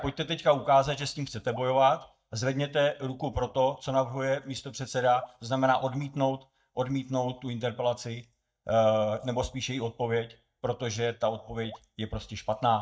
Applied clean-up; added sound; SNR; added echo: neural mask model DeepFilterNet 3.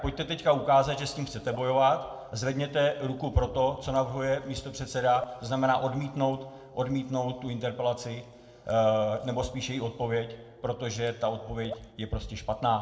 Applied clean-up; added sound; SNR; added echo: neural separator model SepFormer DNS4.